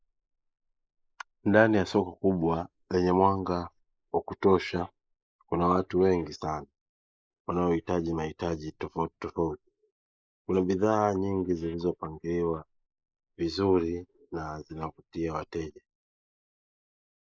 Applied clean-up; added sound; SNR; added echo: neural mask model Resemble Enhance denoiser.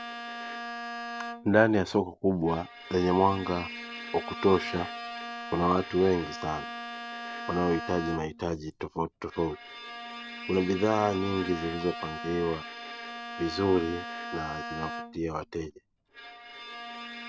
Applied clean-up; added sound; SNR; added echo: none; Bowed string instrument; 10 dB; none.